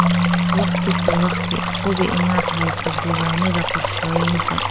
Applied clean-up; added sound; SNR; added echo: none; Stream + Keyboard (musical); -2 dB; none.